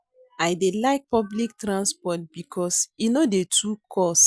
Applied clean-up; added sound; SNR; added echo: none; none; none; none.